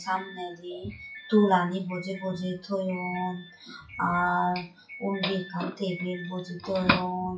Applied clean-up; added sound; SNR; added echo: classical method WPE with log-MMSE.